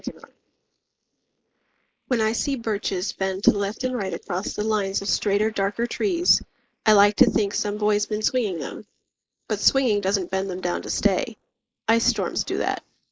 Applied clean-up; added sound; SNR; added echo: neural mask model Resemble Enhance denoiser.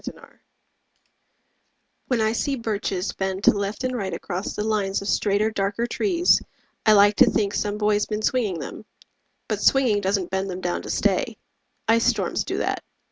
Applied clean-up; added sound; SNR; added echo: none; none; none; none.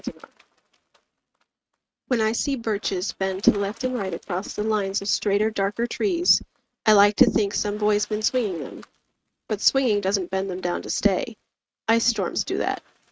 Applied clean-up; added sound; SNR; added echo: neural mask model RNNoise.